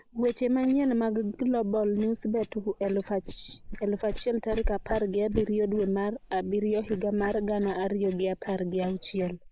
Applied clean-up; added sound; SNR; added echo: neural mask model Resemble Enhance denoiser.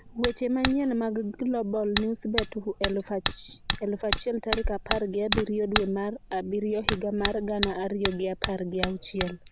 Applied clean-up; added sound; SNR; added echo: none; Hammer; 4 dB; none.